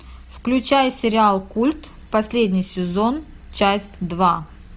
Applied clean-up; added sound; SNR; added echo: none; none; none; none.